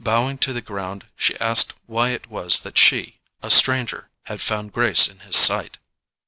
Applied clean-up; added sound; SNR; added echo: none; none; none; none.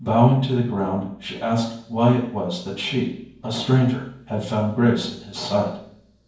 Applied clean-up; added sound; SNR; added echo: none; none; none; reverberation time 0.9 s.